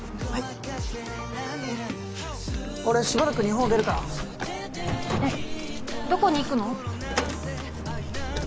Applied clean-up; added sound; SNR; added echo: none; none; none; none.